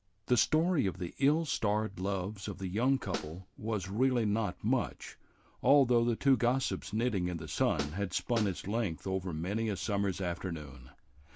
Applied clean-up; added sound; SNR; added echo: none; Snare drum; 10 dB; none.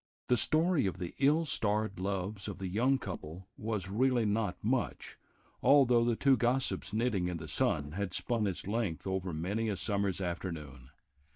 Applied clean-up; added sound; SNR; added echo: neural mask model DeepFilterNet 3.